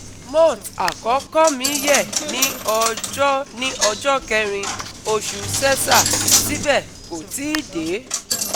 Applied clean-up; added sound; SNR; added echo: none; Coin (dropping); 3 dB; none.